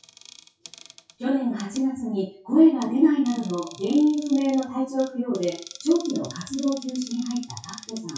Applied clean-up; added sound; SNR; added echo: classical method WPE with log-MMSE.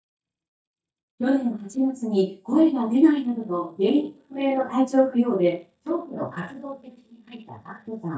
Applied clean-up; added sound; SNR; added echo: neural mask model DeepFilterNet 3.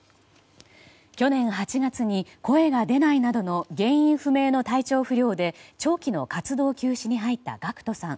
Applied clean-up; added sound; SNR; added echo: none; none; none; none.